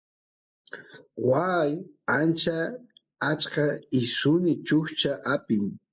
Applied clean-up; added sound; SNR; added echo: neural mask model Resemble Enhance denoiser.